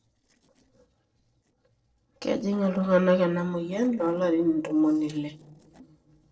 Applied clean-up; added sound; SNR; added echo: neural separator model SepFormer DNS4.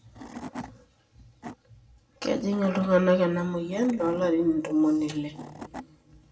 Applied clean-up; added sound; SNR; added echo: none; Wood / Tools; 17 dB; reverberation time 1.4 s.